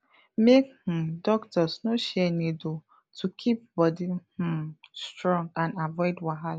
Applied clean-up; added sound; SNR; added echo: none; none; none; none.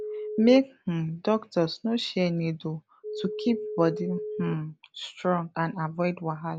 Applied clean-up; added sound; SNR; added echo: none; Telephone; 11 dB; none.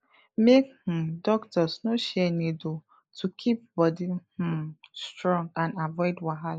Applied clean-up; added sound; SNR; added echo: neural mask model Resemble Enhance denoiser.